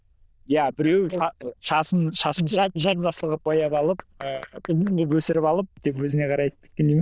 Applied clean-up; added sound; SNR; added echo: neural diffusion model UNIVERSE++.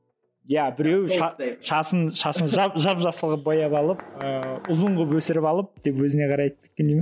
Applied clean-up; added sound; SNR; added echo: none; Mechanisms; 17 dB; none.